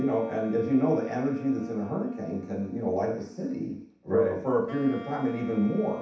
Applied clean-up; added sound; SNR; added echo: none; Wind instrument, woodwind instrument; 17 dB; reverberation time 0.7 s.